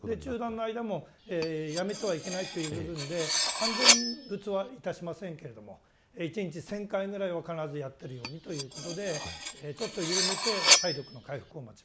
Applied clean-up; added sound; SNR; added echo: none; Cutlery, silverware; -5 dB; none.